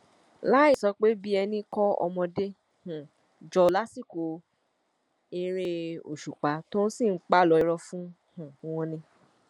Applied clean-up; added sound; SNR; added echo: none; none; none; none.